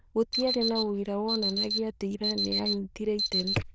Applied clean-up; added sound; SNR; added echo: neural diffusion model UNIVERSE++.